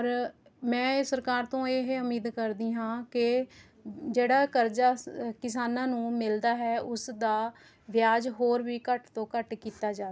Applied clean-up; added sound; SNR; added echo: none; none; none; none.